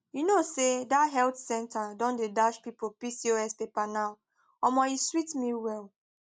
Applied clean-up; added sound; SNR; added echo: none; none; none; none.